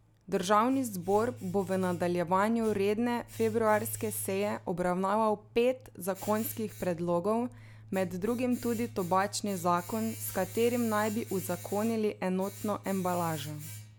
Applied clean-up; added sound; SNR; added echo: none; Domestic sounds, home sounds; 16 dB; none.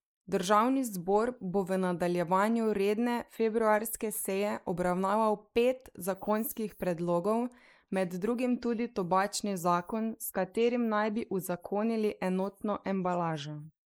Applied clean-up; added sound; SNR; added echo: neural mask model Resemble Enhance denoiser.